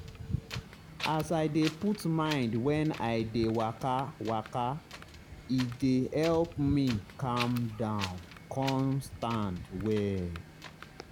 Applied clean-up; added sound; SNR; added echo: none; Wind; 11 dB; none.